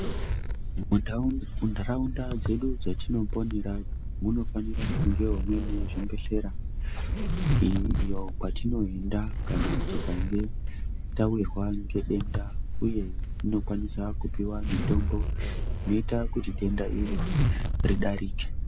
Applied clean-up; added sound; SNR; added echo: none; Zipper (clothing); -3 dB; none.